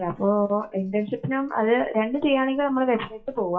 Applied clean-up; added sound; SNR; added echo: classical method WPE with log-MMSE.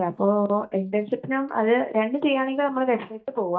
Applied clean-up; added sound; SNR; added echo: neural mask model DeepFilterNet 3.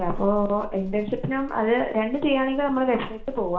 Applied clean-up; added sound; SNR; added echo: none; Livestock, farm animals, working animals; 11 dB; reverberation time 0.4 s.